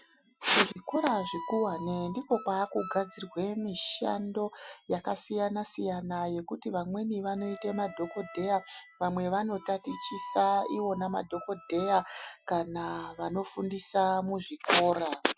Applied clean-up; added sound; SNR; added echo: classical method Wiener filter.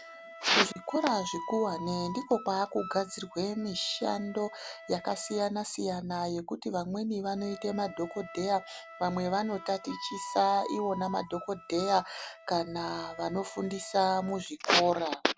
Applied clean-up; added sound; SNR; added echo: none; Wind instrument, woodwind instrument; 14 dB; none.